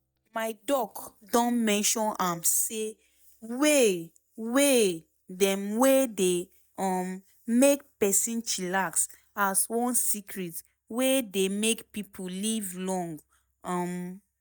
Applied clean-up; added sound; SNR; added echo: neural mask model DeepFilterNet 3.